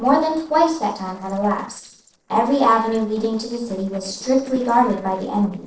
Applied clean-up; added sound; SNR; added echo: neural separator model SepFormer DNS4.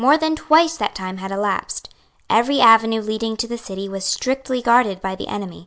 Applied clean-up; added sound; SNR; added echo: none; none; none; none.